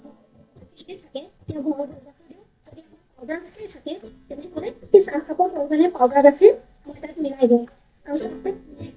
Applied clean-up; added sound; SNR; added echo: neural mask model DeepFilterNet 3.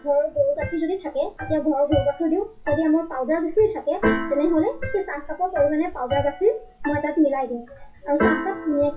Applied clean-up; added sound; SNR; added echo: classical method WPE with log-MMSE.